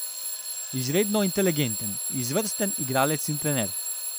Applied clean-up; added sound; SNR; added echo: none; Alarm / Clock; 4 dB; none.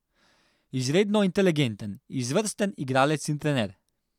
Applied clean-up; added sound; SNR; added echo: none; none; none; none.